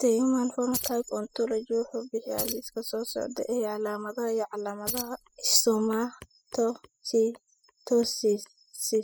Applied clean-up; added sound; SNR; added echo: classical method spectral subtraction.